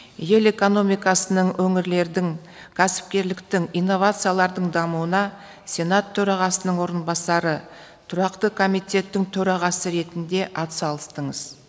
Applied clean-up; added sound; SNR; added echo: none; none; none; none.